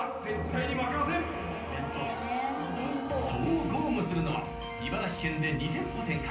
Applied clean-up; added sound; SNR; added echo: none; Brass instrument; 10 dB; reverberation time 0.6 s.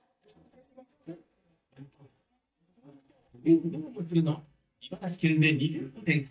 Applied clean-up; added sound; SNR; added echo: neural mask model DeepFilterNet 3.